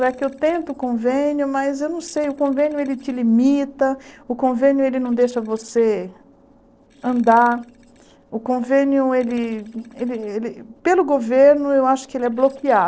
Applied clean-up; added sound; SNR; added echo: neural separator model SepFormer DNS4.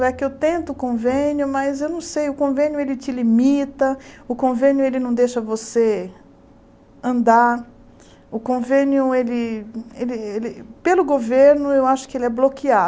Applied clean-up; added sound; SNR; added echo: none; none; none; none.